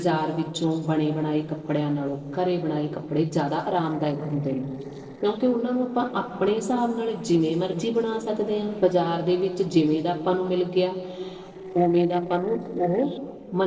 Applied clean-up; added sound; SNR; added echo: neural separator model SepFormer DNS4.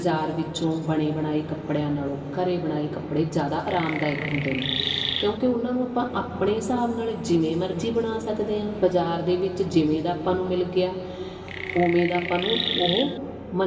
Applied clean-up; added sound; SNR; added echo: none; Chirp, tweet; 5 dB; reverberation time 2.8 s.